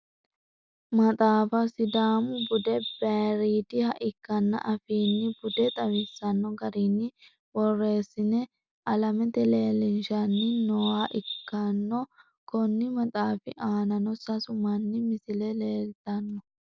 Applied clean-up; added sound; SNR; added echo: none; Bird vocalization, bird call, bird song; 12 dB; none.